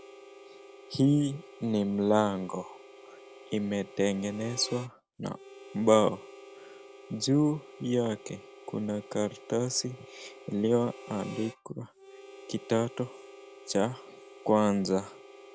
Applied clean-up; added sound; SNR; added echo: none; Harmonica; 18 dB; none.